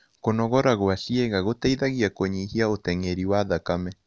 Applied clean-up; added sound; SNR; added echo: none; none; none; none.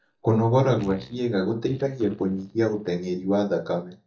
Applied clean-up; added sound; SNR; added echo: neural mask model DeepFilterNet 3.